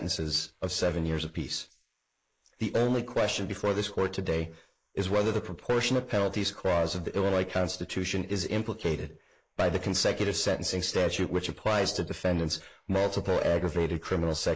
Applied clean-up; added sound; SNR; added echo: neural mask model Resemble Enhance denoiser.